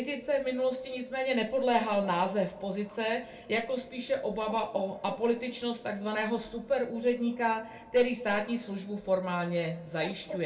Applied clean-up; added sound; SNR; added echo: none; Bird; 19 dB; reverberation time 0.3 s.